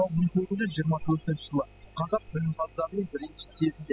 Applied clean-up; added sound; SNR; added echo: classical method spectral subtraction.